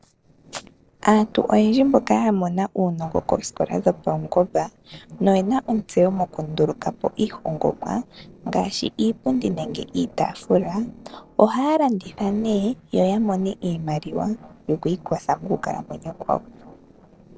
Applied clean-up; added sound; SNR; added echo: neural separator model SepFormer DNS4.